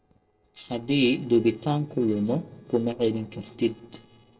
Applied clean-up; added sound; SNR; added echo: neural separator model SepFormer DNS4.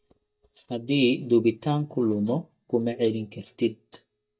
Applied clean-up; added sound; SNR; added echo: neural mask model DeepFilterNet 3.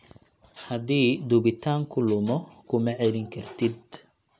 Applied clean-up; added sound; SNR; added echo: none; none; none; none.